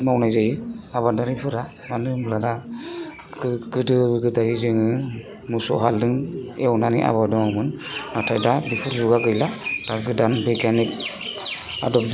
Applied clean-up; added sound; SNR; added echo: none; none; none; none.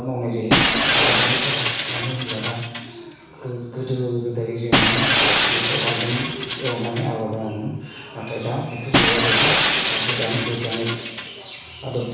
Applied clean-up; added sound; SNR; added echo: none; Shatter; -4 dB; reverberation time 1.1 s.